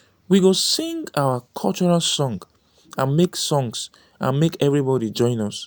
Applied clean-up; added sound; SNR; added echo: none; none; none; none.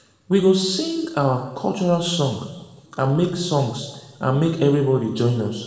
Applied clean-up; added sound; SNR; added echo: none; none; none; reverberation time 1.1 s.